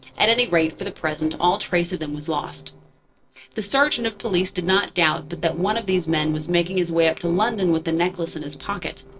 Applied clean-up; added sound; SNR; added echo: neural separator model SepFormer DNS4.